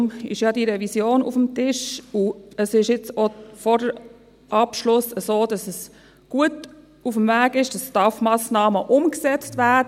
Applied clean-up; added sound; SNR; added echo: none; none; none; none.